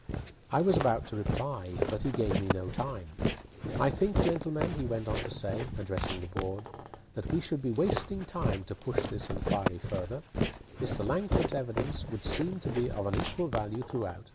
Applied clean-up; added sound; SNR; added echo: none; Walk, footsteps; 2 dB; none.